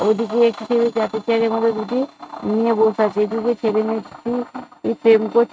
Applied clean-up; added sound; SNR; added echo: neural mask model RNNoise.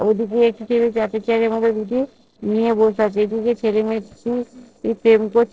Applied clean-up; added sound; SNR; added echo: neural separator model SepFormer DNS4.